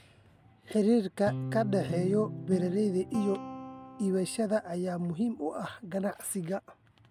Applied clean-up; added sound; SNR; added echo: none; Guitar; 10 dB; none.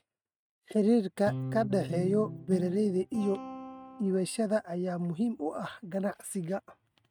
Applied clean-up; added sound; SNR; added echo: neural mask model RNNoise.